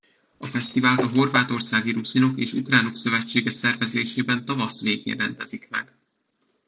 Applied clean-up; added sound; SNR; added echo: none; Shatter; 8 dB; none.